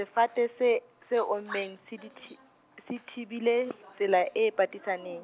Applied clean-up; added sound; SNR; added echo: none; none; none; none.